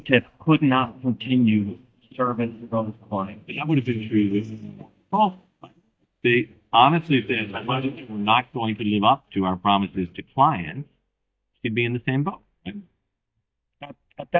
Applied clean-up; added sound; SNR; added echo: neural mask model DeepFilterNet 3.